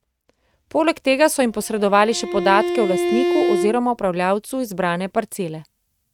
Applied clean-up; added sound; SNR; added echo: neural mask model RNNoise.